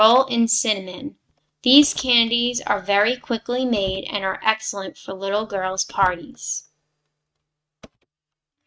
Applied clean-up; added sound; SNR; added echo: neural mask model RNNoise.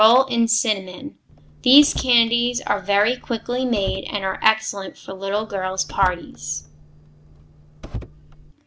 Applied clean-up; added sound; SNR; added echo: none; Car; 15 dB; none.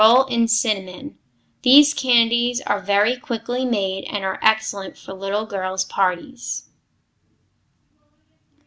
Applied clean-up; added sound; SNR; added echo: none; none; none; none.